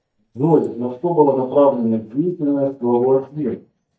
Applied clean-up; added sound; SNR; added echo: neural mask model DeepFilterNet 3.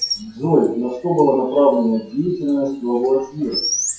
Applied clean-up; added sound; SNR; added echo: classical method WPE with log-MMSE.